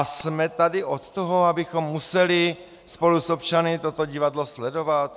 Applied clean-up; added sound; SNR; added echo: none; none; none; none.